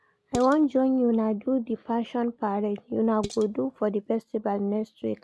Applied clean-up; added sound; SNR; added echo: neural mask model RNNoise.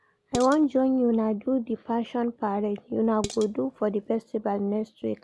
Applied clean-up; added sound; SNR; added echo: none; Dishes, pots, and pans; 14 dB; none.